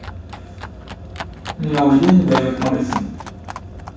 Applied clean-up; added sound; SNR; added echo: none; Livestock, farm animals, working animals; 11 dB; reverberation time 0.7 s.